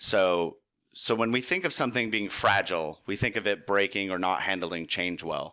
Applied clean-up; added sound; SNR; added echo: none; none; none; none.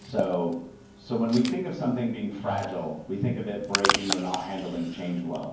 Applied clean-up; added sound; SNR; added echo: none; Packing tape, duct tape / Tearing; 5 dB; reverberation time 0.9 s.